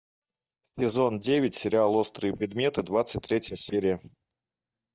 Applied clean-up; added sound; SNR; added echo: neural mask model DeepFilterNet 3.